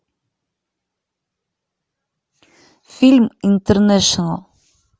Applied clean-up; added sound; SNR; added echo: none; none; none; none.